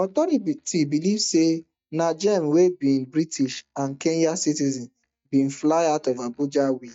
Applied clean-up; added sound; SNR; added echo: neural mask model DeepFilterNet 3.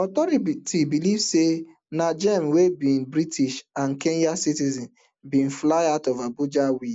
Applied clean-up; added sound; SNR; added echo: none; none; none; none.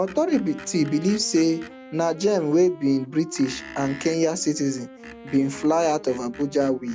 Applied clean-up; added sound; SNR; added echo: none; Wind instrument, woodwind instrument + Screech; 18 dB; none.